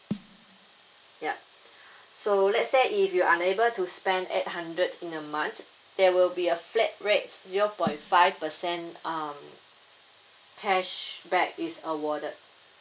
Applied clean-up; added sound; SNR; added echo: none; Snare drum; 15 dB; none.